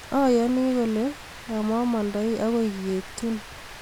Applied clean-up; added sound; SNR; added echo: none; Rain; 17 dB; none.